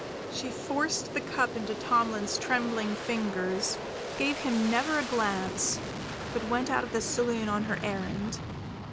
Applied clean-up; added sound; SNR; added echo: none; Aircraft; 6 dB; none.